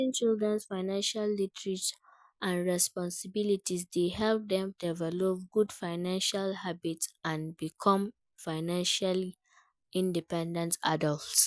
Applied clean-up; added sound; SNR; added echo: none; none; none; none.